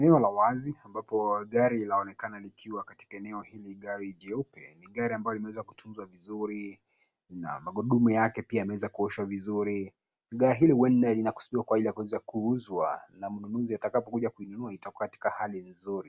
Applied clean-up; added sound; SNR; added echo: none; none; none; none.